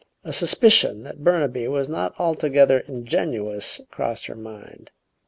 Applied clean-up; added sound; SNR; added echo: none; none; none; none.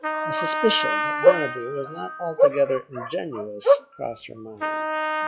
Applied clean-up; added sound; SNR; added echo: classical method log-MMSE.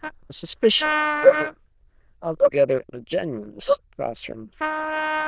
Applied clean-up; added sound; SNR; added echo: neural diffusion model UNIVERSE++.